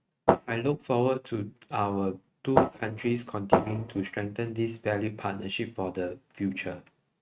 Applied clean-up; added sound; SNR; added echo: neural mask model RNNoise.